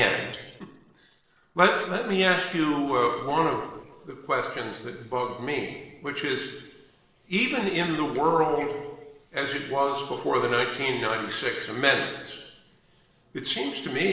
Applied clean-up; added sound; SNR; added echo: neural separator model SepFormer DNS4.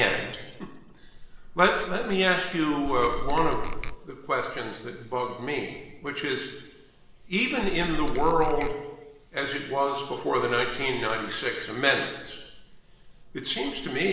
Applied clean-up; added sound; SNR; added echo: none; Squeak / Tools; -1 dB; reverberation time 0.9 s.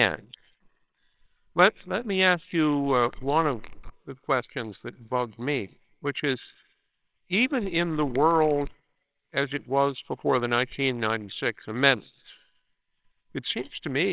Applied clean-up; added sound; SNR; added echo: neural separator model SepFormer WHAMR!.